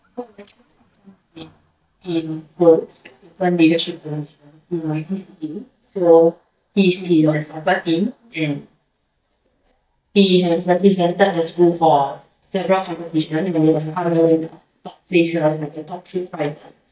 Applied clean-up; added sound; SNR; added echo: neural mask model DeepFilterNet 3.